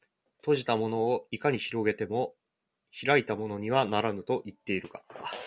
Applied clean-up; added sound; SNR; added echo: none; none; none; none.